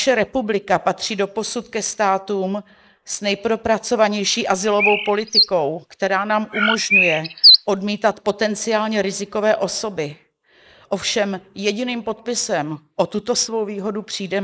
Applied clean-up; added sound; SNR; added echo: neural mask model Resemble Enhance denoiser.